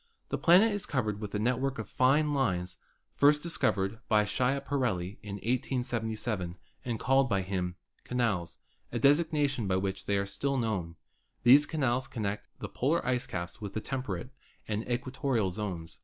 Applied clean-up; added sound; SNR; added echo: none; none; none; none.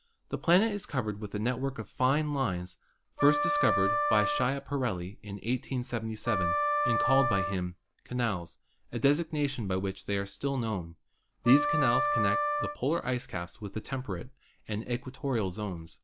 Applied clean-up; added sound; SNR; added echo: none; Wind instrument, woodwind instrument; 1 dB; none.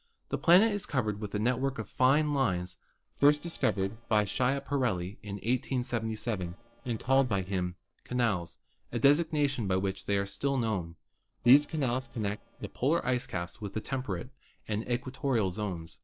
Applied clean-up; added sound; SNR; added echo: neural separator model SepFormer DNS4.